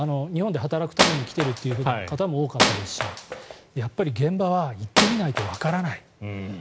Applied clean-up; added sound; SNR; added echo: none; Wood; 1 dB; none.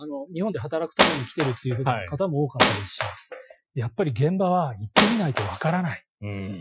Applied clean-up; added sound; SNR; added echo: classical method Wiener filter.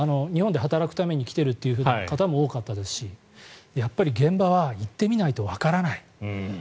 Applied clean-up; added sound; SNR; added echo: none; none; none; none.